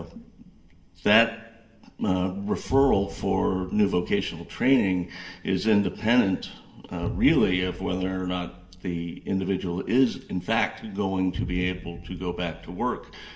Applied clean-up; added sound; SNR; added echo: none; Boom; 14 dB; reverberation time 0.7 s.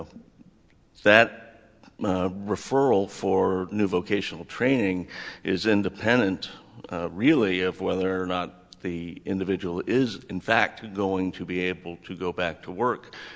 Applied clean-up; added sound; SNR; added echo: none; none; none; none.